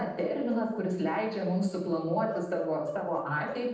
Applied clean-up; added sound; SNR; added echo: neural separator model SepFormer DNS4.